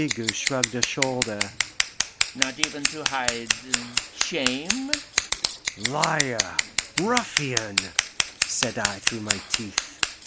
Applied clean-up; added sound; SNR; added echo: none; Scissors; -3 dB; none.